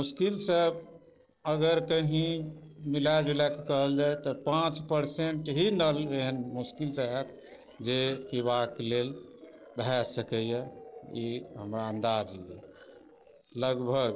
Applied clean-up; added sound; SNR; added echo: neural separator model SepFormer DNS4.